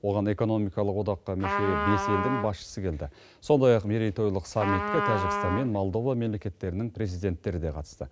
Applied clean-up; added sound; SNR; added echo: none; Trumpet; 3 dB; none.